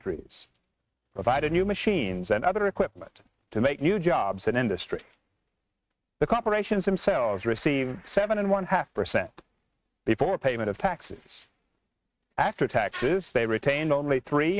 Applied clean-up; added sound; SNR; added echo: neural mask model RNNoise.